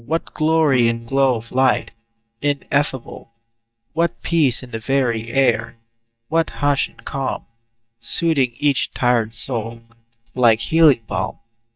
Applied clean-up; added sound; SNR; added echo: neural mask model DeepFilterNet 3.